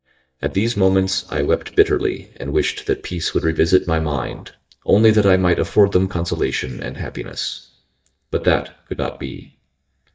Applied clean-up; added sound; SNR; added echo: neural mask model DeepFilterNet 3.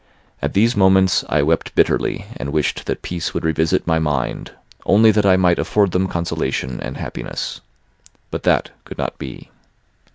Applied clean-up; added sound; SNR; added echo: none; none; none; none.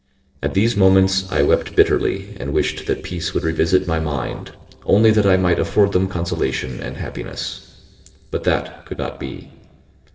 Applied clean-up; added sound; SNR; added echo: neural separator model SepFormer DNS4.